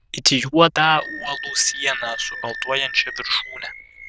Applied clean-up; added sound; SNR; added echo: neural diffusion model UNIVERSE++.